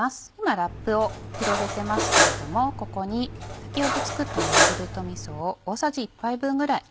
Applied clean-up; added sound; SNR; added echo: none; Cutlery, silverware; -2 dB; none.